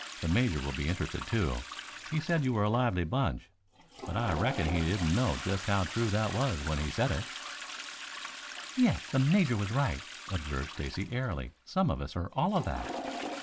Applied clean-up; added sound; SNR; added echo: none; Toilet flush; 11 dB; none.